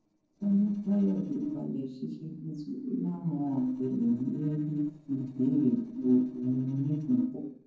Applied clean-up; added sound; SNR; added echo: neural separator model SepFormer DNS4.